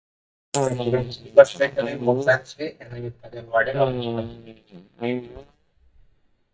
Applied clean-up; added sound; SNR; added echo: neural mask model DeepFilterNet 3.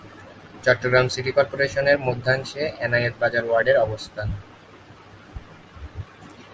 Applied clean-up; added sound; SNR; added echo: none; none; none; none.